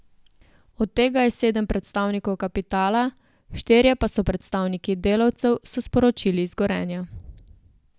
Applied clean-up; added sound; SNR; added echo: none; none; none; none.